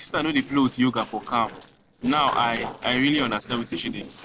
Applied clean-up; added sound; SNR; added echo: neural separator model SepFormer DNS4.